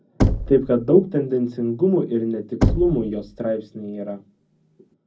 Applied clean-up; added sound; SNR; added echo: none; Knock / Wood; 5 dB; reverberation time 0.4 s.